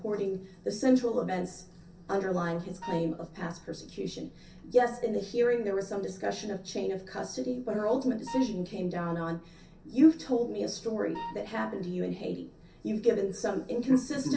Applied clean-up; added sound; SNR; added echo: none; Wind instrument, woodwind instrument; 11 dB; reverberation time 0.3 s.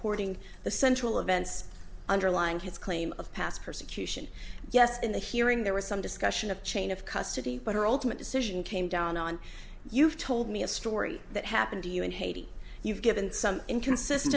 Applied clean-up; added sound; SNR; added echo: none; none; none; none.